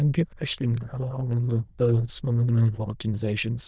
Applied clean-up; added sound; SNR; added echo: neural diffusion model UNIVERSE++.